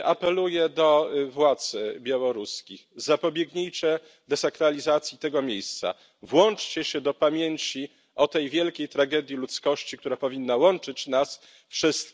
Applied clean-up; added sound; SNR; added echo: none; none; none; none.